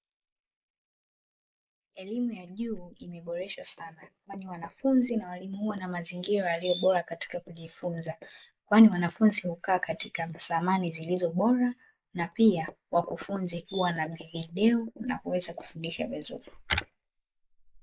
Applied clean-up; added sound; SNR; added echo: neural mask model Resemble Enhance denoiser.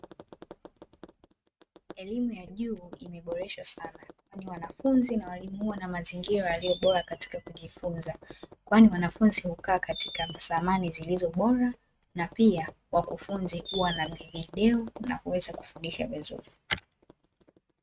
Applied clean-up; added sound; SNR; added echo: neural mask model RNNoise.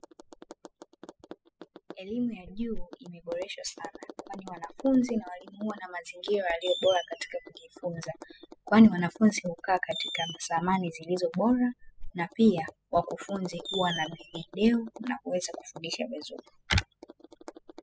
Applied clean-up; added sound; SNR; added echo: classical method spectral subtraction.